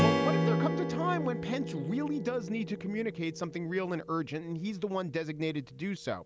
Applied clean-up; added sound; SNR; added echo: none; Strum; 1 dB; none.